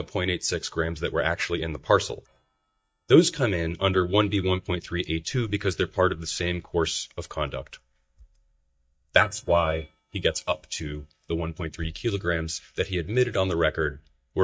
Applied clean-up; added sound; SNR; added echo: neural mask model DeepFilterNet 3.